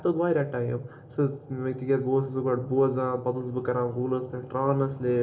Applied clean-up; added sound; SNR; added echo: none; none; none; reverberation time 2.2 s.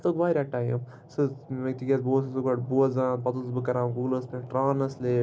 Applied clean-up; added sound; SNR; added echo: none; none; none; none.